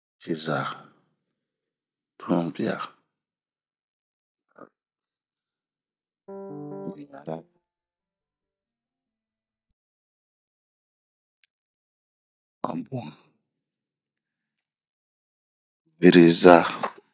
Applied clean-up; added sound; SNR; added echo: neural mask model DeepFilterNet 3.